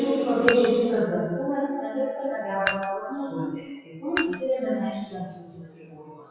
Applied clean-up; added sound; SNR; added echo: classical method WPE with log-MMSE.